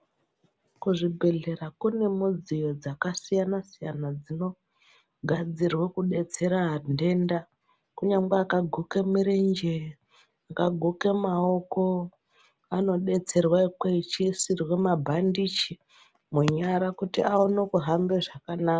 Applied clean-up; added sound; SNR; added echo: none; none; none; none.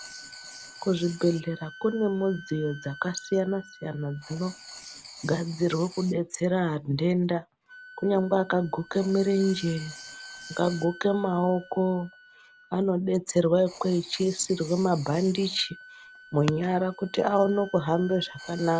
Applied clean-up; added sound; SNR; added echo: none; Writing + Wind instrument, woodwind instrument; 19 dB; none.